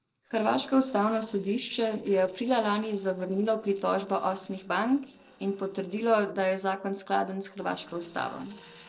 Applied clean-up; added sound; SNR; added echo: neural separator model SepFormer DNS4.